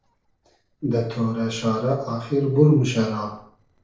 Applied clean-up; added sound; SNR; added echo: neural separator model SepFormer DNS4.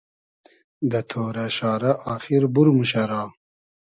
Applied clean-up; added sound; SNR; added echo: none; none; none; none.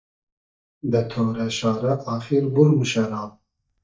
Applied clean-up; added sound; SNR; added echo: neural mask model DeepFilterNet 3.